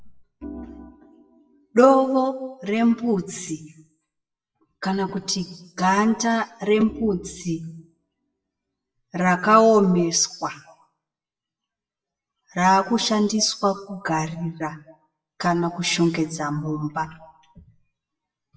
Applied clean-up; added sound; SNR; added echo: classical method WPE with log-MMSE.